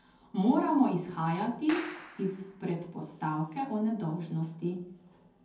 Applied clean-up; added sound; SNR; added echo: none; Clapping; 13 dB; reverberation time 0.5 s.